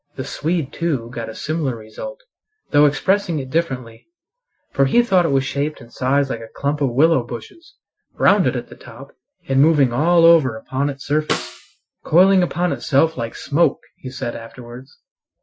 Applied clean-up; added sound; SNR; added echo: classical method Wiener filter.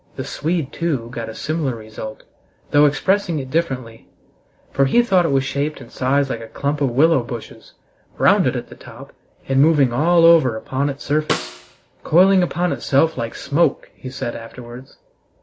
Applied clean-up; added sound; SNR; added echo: none; Snare drum; 10 dB; none.